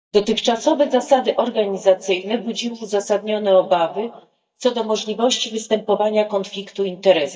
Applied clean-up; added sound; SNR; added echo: neural mask model DeepFilterNet 3.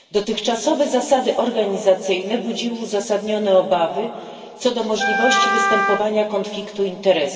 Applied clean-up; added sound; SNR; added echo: none; Wind instrument, woodwind instrument; 0 dB; reverberation time 2.2 s.